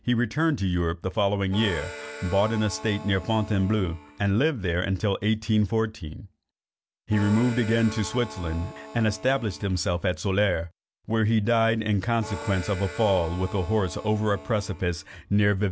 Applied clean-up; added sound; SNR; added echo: none; Harmonica; 15 dB; none.